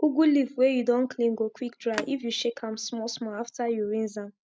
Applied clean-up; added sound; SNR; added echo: none; Telephone; 14 dB; none.